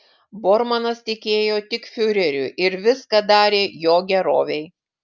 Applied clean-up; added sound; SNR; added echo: none; none; none; none.